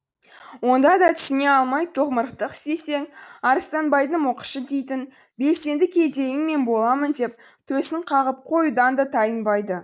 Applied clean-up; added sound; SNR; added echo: neural mask model Resemble Enhance denoiser.